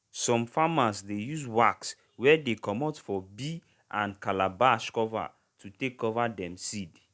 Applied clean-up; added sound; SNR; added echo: none; none; none; none.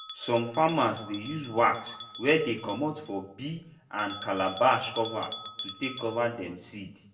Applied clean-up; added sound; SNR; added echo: none; Bell; 13 dB; reverberation time 0.6 s.